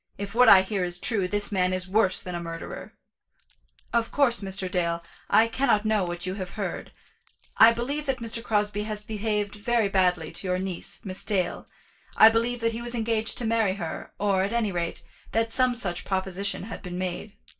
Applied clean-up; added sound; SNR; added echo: none; Wind chime; 17 dB; reverberation time 0.2 s.